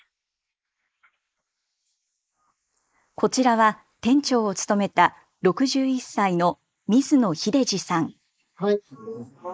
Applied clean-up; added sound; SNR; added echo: neural mask model Resemble Enhance denoiser.